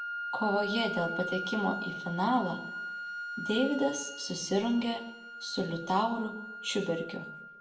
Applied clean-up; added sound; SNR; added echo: none; Wind instrument, woodwind instrument; 7 dB; reverberation time 0.6 s.